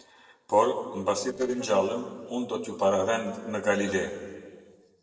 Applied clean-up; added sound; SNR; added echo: neural separator model SepFormer DNS4.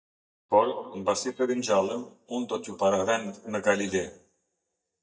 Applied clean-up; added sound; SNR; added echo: neural mask model DeepFilterNet 3.